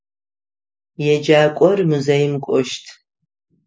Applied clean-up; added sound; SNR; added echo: none; none; none; none.